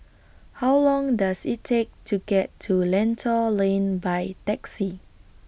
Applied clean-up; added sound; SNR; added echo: none; none; none; none.